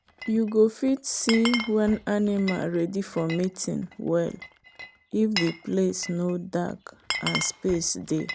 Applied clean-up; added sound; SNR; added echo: none; Glass; 11 dB; none.